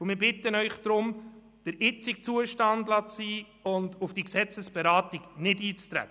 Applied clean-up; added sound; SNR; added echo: none; none; none; none.